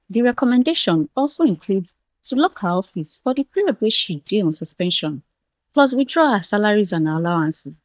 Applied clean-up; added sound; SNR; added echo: neural mask model DeepFilterNet 3.